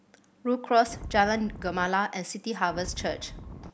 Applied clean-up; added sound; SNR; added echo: none; Wind; 12 dB; none.